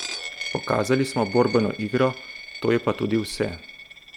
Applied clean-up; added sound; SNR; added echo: none; Coin (dropping); 12 dB; none.